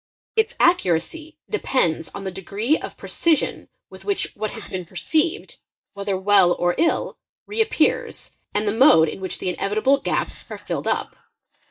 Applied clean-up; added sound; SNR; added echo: neural mask model DeepFilterNet 3.